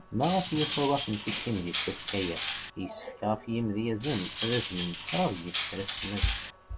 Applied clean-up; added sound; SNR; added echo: none; Cutlery, silverware; 5 dB; none.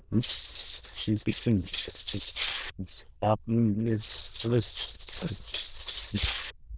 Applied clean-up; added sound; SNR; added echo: neural diffusion model UNIVERSE++.